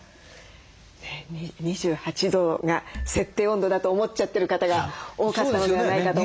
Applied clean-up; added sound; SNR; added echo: none; Marimba, xylophone; 9 dB; none.